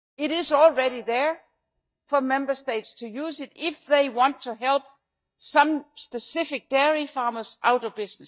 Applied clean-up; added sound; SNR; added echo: neural mask model DeepFilterNet 3.